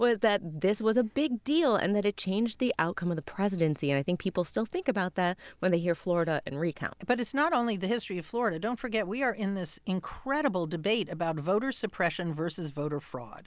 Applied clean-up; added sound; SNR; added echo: none; none; none; none.